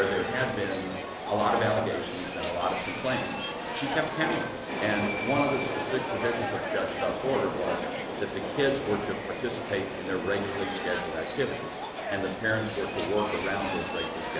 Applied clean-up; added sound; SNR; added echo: none; Subway, metro, underground; 3 dB; none.